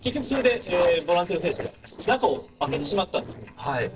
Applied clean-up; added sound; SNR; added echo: neural separator model SepFormer DNS4.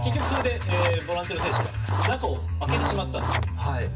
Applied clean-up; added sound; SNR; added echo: none; Writing; 6 dB; reverberation time 0.2 s.